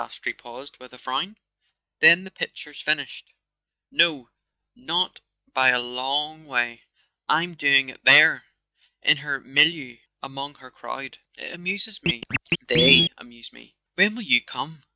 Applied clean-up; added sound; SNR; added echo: neural mask model RNNoise.